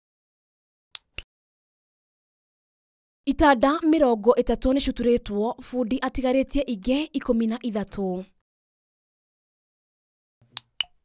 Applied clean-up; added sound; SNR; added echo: none; none; none; none.